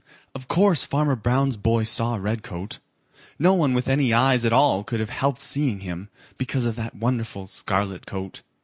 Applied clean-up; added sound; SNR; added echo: none; none; none; none.